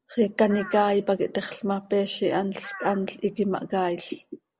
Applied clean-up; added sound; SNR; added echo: none; Crow; 19 dB; none.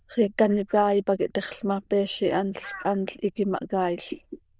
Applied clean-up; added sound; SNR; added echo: neural diffusion model UNIVERSE++.